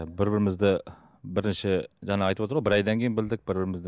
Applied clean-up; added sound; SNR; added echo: none; none; none; none.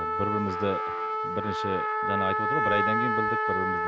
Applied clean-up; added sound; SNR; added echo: none; Trumpet; -5 dB; none.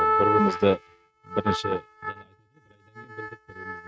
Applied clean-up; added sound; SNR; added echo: neural mask model RNNoise.